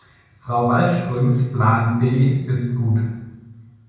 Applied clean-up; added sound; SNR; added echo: none; none; none; reverberation time 0.9 s.